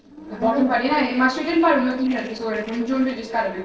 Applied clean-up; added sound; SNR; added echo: neural separator model SepFormer DNS4.